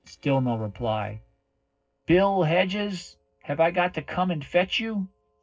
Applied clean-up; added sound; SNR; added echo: neural separator model SepFormer DNS4.